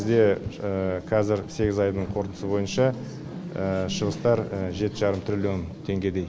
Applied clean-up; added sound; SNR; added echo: none; none; none; none.